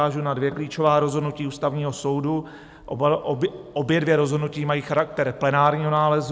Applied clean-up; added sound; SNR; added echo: none; none; none; none.